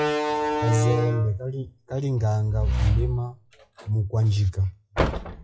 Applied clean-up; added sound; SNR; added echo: classical method WPE with log-MMSE.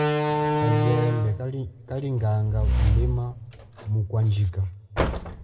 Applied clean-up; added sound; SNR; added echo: none; Slam; 1 dB; reverberation time 2.0 s.